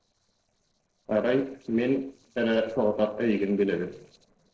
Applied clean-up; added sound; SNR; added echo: neural separator model SepFormer DNS4.